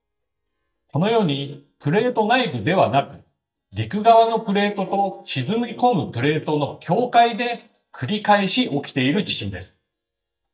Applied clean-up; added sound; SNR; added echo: neural mask model DeepFilterNet 3.